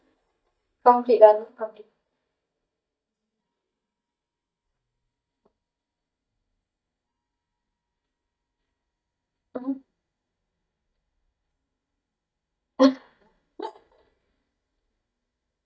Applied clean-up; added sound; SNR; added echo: neural mask model DeepFilterNet 3.